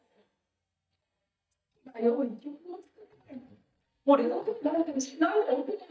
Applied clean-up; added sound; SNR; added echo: neural mask model DeepFilterNet 3.